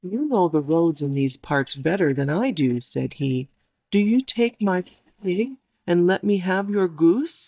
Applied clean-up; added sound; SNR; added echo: neural mask model DeepFilterNet 3.